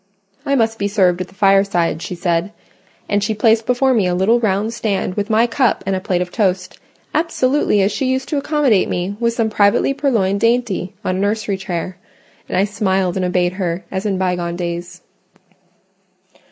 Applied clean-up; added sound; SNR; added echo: none; none; none; none.